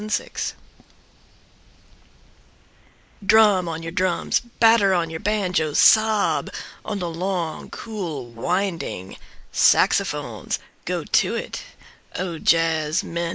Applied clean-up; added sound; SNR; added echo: neural mask model Resemble Enhance denoiser.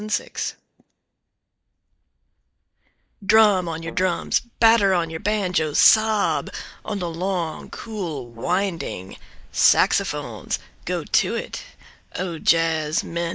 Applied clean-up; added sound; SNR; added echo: neural mask model DeepFilterNet 3.